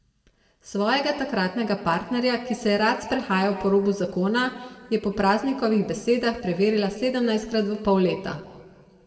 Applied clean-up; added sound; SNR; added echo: none; none; none; reverberation time 1.6 s.